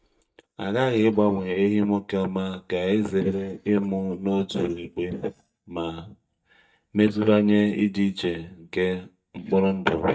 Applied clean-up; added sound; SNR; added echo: neural mask model DeepFilterNet 3.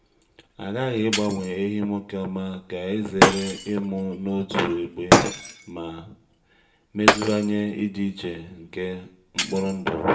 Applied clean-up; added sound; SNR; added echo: none; Shatter; 0 dB; reverberation time 0.5 s.